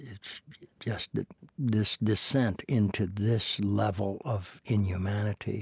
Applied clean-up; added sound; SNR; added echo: none; none; none; none.